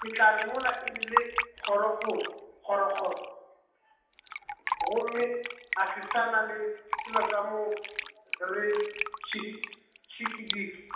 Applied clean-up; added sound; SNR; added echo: none; Fill (with liquid); 5 dB; reverberation time 0.8 s.